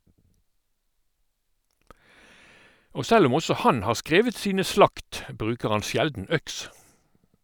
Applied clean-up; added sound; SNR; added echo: none; none; none; none.